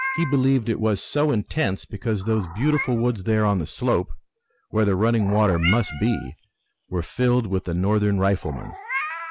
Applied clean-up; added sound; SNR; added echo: none; Meow; 13 dB; none.